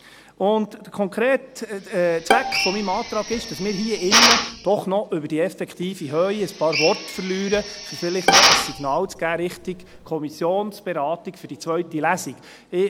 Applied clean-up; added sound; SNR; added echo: none; Bowed string instrument + Drill; -1 dB; none.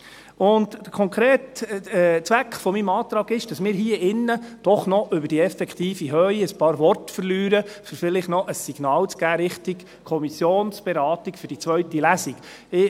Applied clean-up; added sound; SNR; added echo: none; none; none; none.